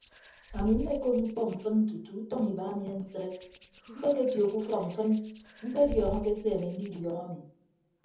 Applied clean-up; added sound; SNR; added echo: none; Hands; 14 dB; reverberation time 0.7 s.